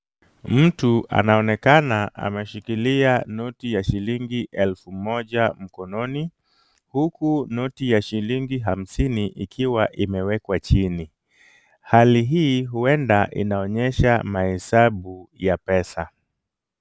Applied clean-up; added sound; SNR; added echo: none; none; none; none.